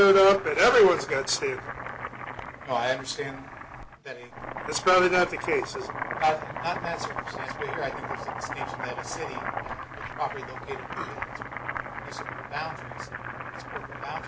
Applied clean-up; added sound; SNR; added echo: none; Boiling; 8 dB; none.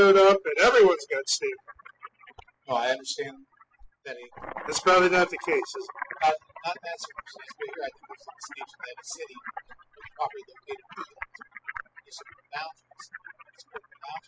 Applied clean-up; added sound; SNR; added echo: classical method spectral subtraction.